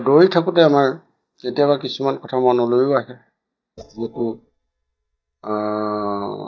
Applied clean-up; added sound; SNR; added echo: neural mask model DeepFilterNet 3.